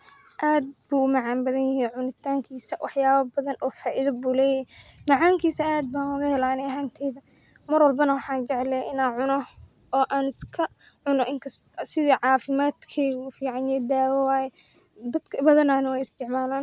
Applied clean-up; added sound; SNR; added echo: none; none; none; none.